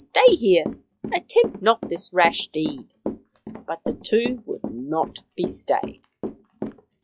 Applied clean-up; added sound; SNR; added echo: classical method log-MMSE.